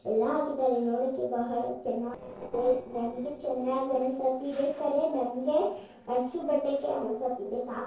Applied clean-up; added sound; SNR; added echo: neural separator model SepFormer DNS4.